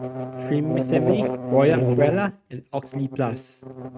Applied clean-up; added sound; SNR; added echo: neural mask model RNNoise.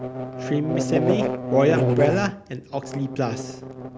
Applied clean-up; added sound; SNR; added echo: none; Buzz; 2 dB; none.